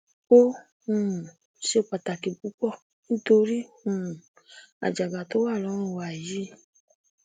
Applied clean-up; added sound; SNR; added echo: none; none; none; none.